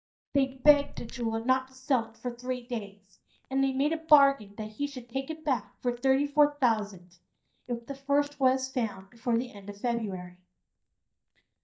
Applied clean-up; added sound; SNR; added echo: neural mask model DeepFilterNet 3.